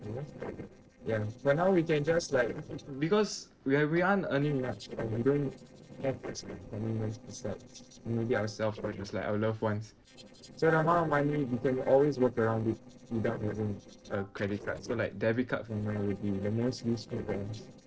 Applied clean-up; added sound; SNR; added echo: neural separator model SepFormer DNS4.